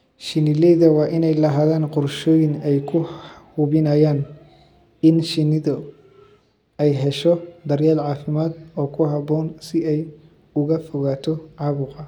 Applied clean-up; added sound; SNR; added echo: none; none; none; none.